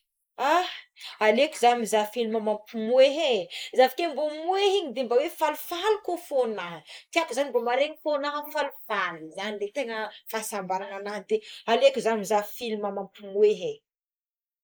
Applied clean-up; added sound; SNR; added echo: neural mask model Resemble Enhance denoiser.